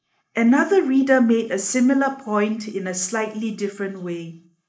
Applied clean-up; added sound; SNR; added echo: neural mask model Resemble Enhance denoiser.